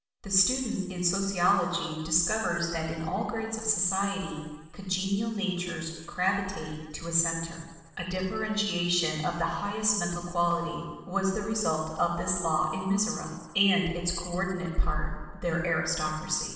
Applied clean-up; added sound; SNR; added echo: none; none; none; reverberation time 1.2 s.